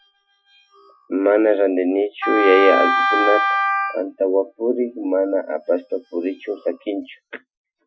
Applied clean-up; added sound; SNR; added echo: classical method Wiener filter.